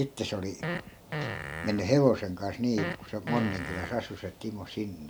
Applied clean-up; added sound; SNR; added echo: none; Fart; 7 dB; none.